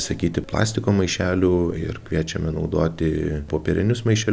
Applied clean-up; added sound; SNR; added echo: none; none; none; none.